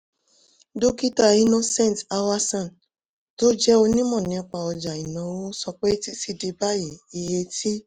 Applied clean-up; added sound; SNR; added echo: none; none; none; none.